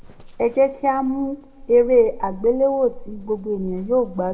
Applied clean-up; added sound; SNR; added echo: none; Livestock, farm animals, working animals; 17 dB; reverberation time 1.3 s.